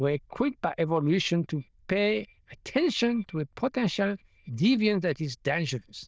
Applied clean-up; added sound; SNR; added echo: neural diffusion model UNIVERSE++.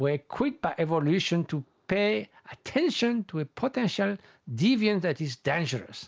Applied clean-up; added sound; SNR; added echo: none; none; none; none.